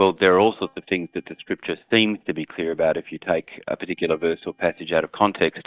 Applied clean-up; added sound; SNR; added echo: neural mask model DeepFilterNet 3.